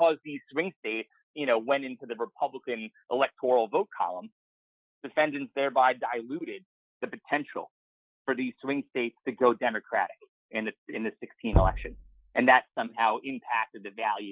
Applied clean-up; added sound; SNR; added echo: classical method Wiener filter.